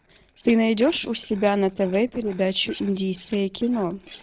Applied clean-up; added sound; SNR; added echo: neural separator model SepFormer DNS4.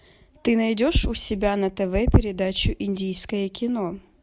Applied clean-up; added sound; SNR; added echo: none; none; none; none.